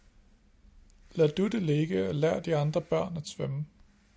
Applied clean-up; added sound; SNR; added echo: none; none; none; none.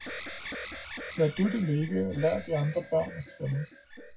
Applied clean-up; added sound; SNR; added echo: classical method WPE with log-MMSE.